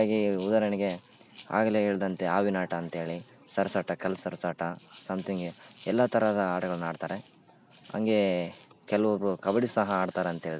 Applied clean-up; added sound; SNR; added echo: none; Rattle (instrument); 11 dB; none.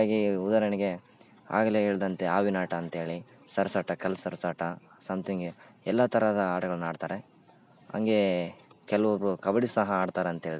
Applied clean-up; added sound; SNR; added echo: none; none; none; none.